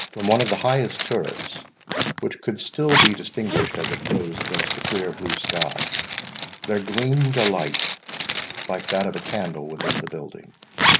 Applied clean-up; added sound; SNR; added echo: none; Zipper (clothing); 0 dB; none.